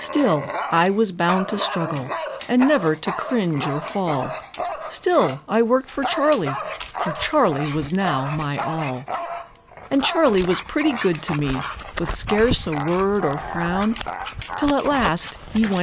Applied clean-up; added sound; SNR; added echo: none; Dog; 8 dB; none.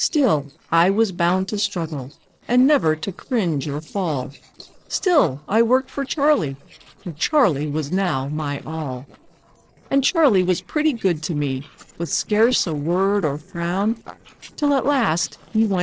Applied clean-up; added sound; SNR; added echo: neural separator model SepFormer DNS4.